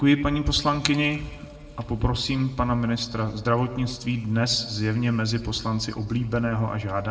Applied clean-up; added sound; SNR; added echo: none; none; none; reverberation time 1.4 s.